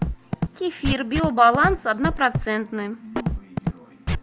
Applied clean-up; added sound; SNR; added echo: none; Scratching (performance technique); 4 dB; none.